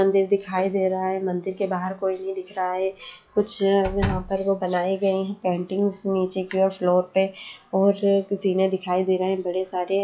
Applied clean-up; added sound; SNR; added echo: classical method log-MMSE.